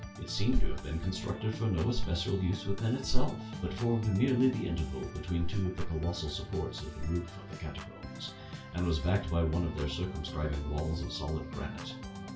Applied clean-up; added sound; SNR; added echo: none; Organ; 12 dB; reverberation time 0.3 s.